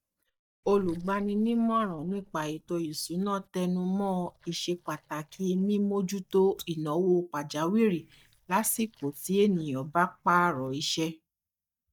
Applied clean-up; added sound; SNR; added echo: neural mask model DeepFilterNet 3.